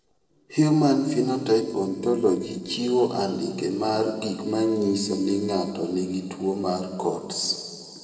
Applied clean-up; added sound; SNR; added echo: neural separator model SepFormer DNS4.